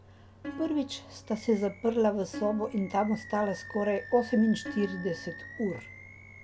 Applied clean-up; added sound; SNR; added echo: none; Plucked string instrument + Animal; 14 dB; none.